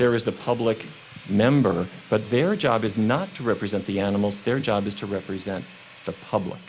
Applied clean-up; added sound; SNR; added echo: none; Sawing; 17 dB; none.